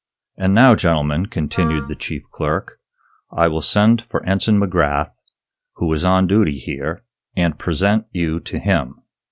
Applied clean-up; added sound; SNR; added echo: none; Wind instrument, woodwind instrument; 13 dB; none.